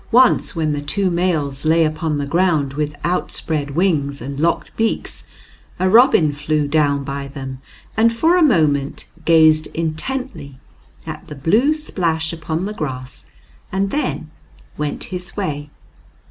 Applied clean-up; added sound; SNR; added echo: none; none; none; none.